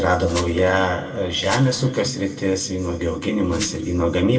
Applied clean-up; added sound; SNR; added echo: none; Glass; 17 dB; reverberation time 2.0 s.